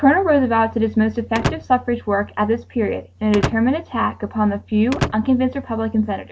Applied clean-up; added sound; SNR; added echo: none; Slam / Wood; 10 dB; none.